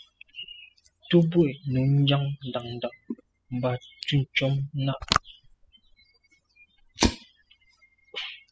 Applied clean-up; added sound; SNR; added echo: classical method spectral subtraction.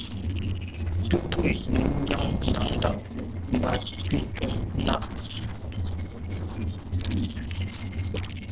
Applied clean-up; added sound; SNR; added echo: neural separator model SepFormer DNS4.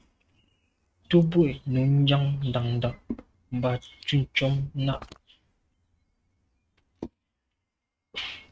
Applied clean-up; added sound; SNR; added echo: neural mask model RNNoise.